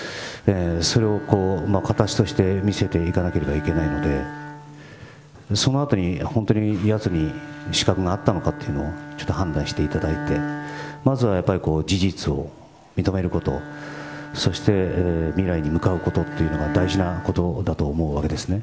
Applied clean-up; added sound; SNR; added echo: none; Bowed string instrument; 12 dB; none.